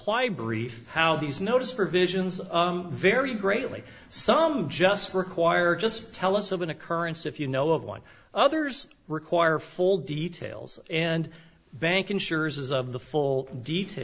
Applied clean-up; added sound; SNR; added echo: none; none; none; none.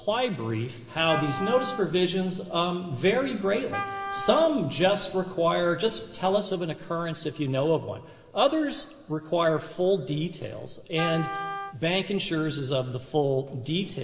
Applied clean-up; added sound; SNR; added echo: none; Wind instrument, woodwind instrument; 9 dB; reverberation time 2.0 s.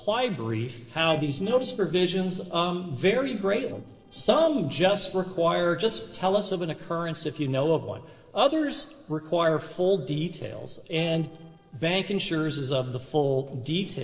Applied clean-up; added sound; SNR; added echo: neural separator model SepFormer DNS4.